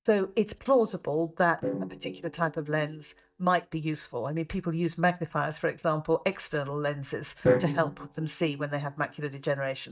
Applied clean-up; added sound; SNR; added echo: neural mask model DeepFilterNet 3.